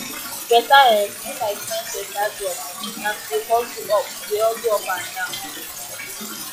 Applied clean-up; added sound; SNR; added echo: classical method log-MMSE.